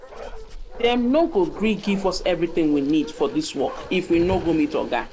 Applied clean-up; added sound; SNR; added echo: none; Bark; 13 dB; none.